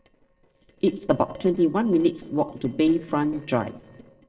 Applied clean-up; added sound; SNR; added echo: neural separator model SepFormer DNS4.